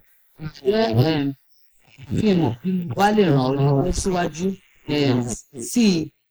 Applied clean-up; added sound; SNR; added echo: neural mask model Resemble Enhance denoiser.